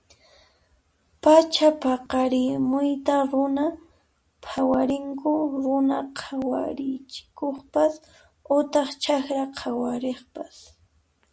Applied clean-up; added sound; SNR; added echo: none; none; none; none.